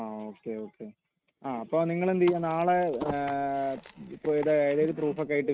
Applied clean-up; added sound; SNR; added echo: neural mask model RNNoise.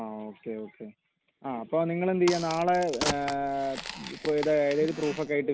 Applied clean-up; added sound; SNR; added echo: none; Crack; 9 dB; none.